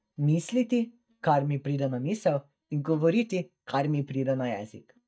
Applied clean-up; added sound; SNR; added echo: neural mask model DeepFilterNet 3.